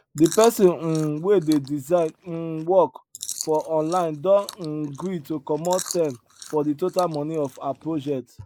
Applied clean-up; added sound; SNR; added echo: neural mask model Resemble Enhance denoiser.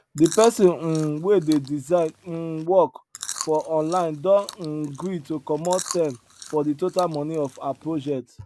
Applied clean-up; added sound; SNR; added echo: none; Chewing, mastication; 16 dB; none.